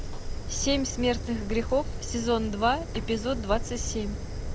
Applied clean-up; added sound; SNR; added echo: none; Fire; 4 dB; none.